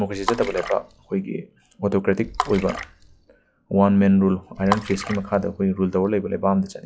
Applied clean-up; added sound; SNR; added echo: classical method log-MMSE.